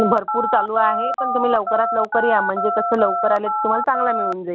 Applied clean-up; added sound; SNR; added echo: none; Telephone; 2 dB; none.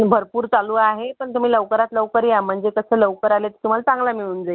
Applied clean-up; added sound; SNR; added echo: none; none; none; none.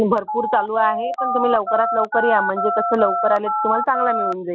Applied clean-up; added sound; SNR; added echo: classical method Wiener filter.